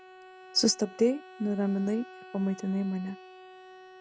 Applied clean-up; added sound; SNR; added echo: none; Bowed string instrument; 18 dB; none.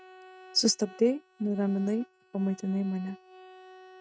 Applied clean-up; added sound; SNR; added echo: neural mask model RNNoise.